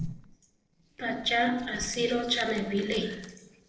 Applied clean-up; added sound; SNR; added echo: neural separator model SepFormer DNS4.